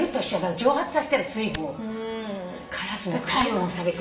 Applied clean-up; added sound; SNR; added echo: none; Tick; 13 dB; reverberation time 0.7 s.